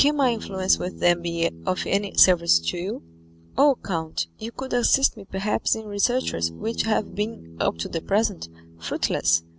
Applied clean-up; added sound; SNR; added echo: none; Bass guitar; 17 dB; none.